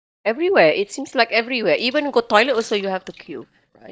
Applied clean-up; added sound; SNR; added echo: neural mask model DeepFilterNet 3.